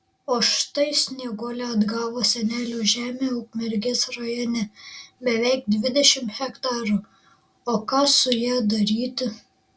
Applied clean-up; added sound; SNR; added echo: none; none; none; none.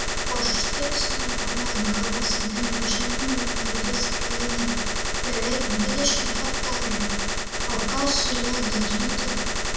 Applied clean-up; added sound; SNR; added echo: none; Gunshot, gunfire; -4 dB; reverberation time 0.9 s.